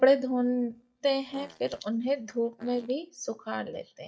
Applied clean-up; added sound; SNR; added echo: neural mask model DeepFilterNet 3.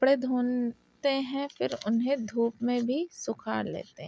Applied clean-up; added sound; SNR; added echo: none; none; none; none.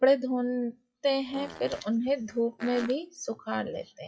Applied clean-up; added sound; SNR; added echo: classical method WPE with log-MMSE.